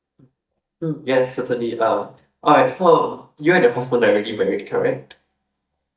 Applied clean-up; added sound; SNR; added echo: neural mask model DeepFilterNet 3.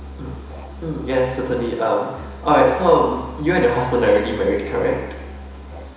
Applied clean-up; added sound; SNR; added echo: none; Musical instrument; 15 dB; reverberation time 1.0 s.